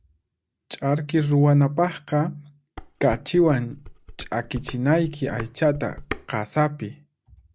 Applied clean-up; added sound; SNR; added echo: none; Dishes, pots, and pans; 15 dB; none.